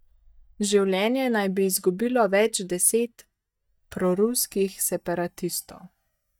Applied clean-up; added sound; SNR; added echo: neural mask model DeepFilterNet 3.